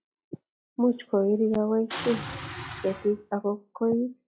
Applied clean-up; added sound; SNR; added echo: classical method log-MMSE.